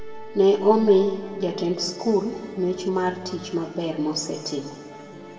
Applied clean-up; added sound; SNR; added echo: none; Musical instrument; 18 dB; reverberation time 1.8 s.